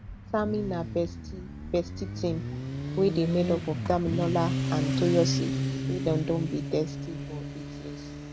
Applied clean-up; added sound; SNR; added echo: none; Motorcycle; 2 dB; none.